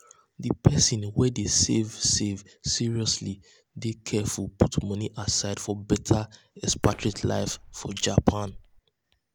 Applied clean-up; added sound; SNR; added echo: none; Fireworks; 14 dB; none.